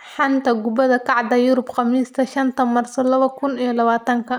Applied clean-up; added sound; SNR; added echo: neural mask model Resemble Enhance denoiser.